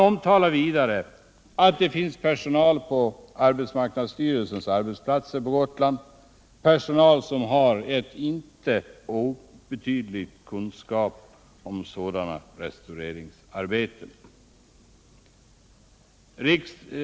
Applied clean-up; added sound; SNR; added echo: none; none; none; none.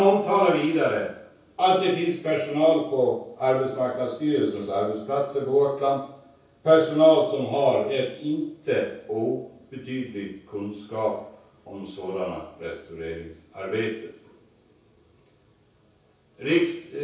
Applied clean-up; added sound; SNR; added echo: none; none; none; reverberation time 0.6 s.